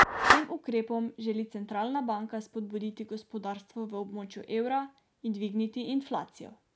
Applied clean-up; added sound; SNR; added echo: none; Clapping; 0 dB; none.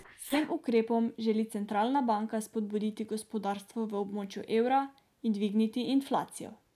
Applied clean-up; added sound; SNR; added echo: neural mask model Resemble Enhance denoiser.